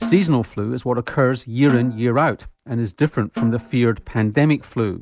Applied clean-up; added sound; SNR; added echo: none; Snare drum; 14 dB; none.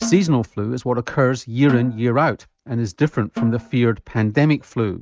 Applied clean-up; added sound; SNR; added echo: neural mask model RNNoise.